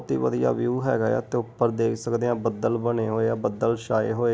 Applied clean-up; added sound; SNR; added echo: none; none; none; none.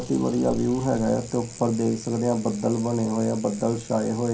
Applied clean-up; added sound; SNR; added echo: none; Bicycle; 17 dB; reverberation time 0.3 s.